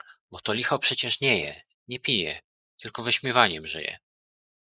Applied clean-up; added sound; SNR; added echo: neural mask model Resemble Enhance denoiser.